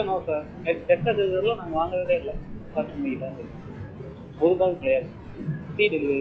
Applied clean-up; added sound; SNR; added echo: classical method log-MMSE.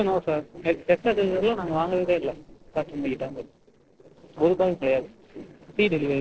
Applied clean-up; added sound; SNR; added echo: neural separator model SepFormer DNS4.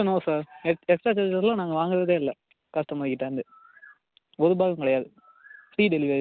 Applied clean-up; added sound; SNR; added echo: none; none; none; none.